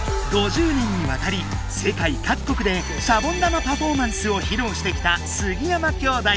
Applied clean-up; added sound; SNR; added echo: none; none; none; none.